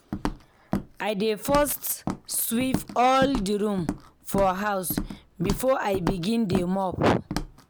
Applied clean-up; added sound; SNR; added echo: none; Walk, footsteps; 8 dB; none.